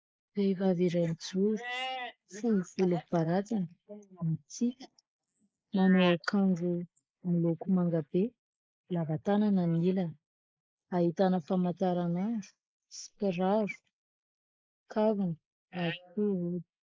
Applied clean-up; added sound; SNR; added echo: neural mask model Resemble Enhance denoiser.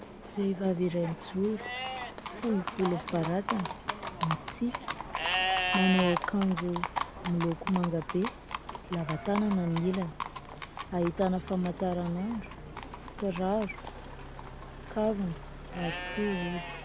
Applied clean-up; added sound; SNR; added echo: none; Livestock, farm animals, working animals + Livestock, farm animals, working animals; 5 dB; none.